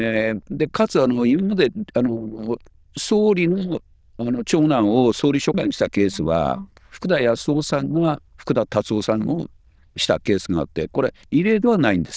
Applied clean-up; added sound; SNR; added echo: neural diffusion model UNIVERSE++.